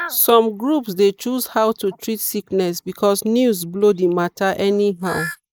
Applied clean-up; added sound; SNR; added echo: neural mask model Resemble Enhance denoiser.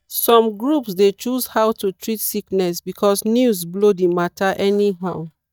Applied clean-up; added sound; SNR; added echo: neural mask model DeepFilterNet 3.